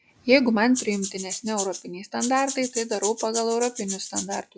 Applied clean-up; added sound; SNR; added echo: classical method log-MMSE.